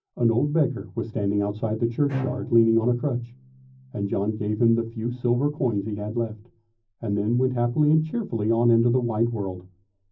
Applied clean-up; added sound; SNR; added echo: none; Bowed string instrument; 13 dB; reverberation time 0.4 s.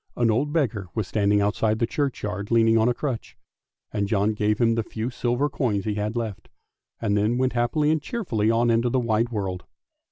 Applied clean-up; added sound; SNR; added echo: none; none; none; none.